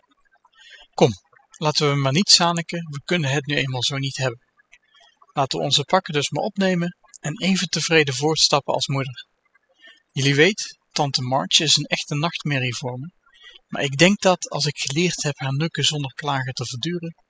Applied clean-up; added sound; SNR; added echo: classical method spectral subtraction.